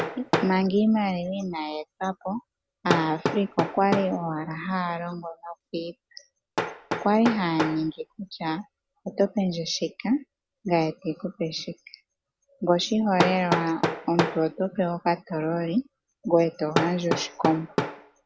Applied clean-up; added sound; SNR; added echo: none; Hammer; 6 dB; none.